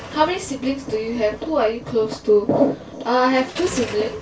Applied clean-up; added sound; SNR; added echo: none; Car; 16 dB; reverberation time 0.2 s.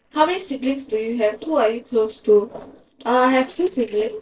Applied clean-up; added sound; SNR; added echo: neural separator model SepFormer DNS4.